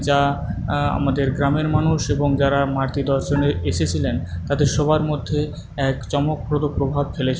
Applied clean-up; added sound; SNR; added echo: none; Marimba, xylophone; 12 dB; none.